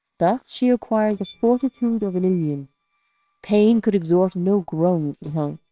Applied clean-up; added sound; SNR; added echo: neural separator model SepFormer WHAMR!.